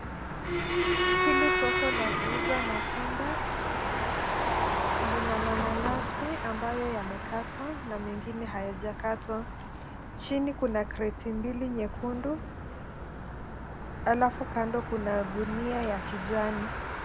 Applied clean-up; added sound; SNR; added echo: none; Motor vehicle (road) + Bowed string instrument; -2 dB; none.